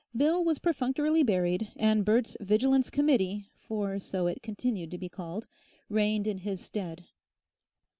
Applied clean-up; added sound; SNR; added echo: none; none; none; none.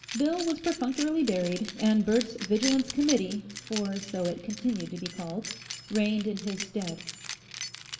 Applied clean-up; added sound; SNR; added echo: none; Keys jangling; 11 dB; reverberation time 1.0 s.